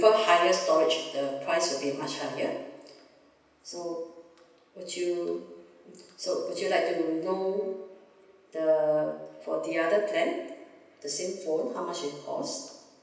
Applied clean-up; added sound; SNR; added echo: none; none; none; reverberation time 0.9 s.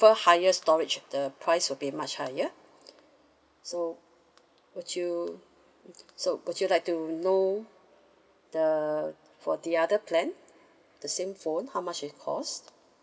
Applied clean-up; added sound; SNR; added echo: none; none; none; none.